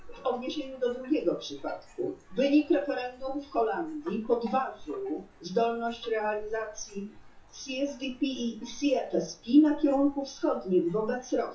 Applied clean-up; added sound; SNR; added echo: classical method WPE with log-MMSE.